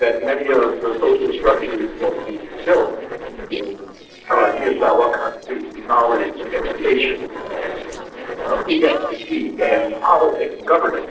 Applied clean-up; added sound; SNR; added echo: neural separator model SepFormer DNS4.